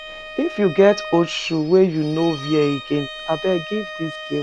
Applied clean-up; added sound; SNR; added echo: none; Bowed string instrument; 13 dB; none.